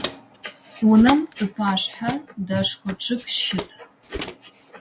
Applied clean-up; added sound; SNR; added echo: none; Walk, footsteps + Whoosh, swoosh, swish; 12 dB; none.